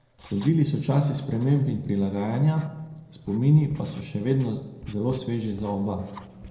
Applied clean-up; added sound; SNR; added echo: neural separator model SepFormer DNS4.